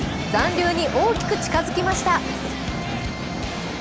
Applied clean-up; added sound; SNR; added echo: none; none; none; none.